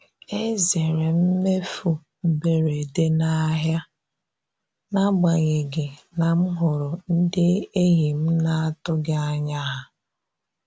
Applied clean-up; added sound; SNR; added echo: none; none; none; none.